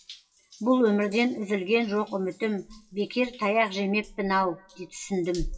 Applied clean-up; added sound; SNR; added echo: classical method WPE with log-MMSE.